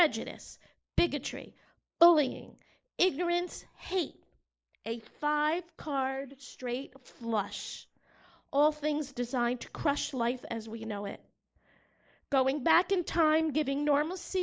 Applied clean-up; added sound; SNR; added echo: neural mask model Resemble Enhance denoiser.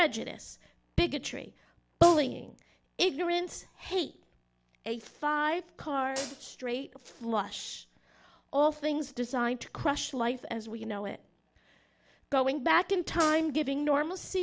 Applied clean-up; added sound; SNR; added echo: none; Hi-hat; 10 dB; none.